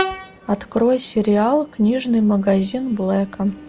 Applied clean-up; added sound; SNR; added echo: none; Train; 14 dB; none.